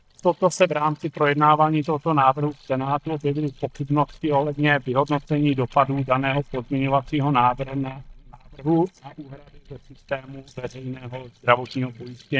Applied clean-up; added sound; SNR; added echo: neural mask model DeepFilterNet 3.